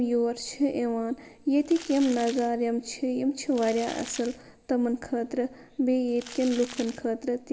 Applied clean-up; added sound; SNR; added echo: none; Crumpling, crinkling; 16 dB; reverberation time 0.8 s.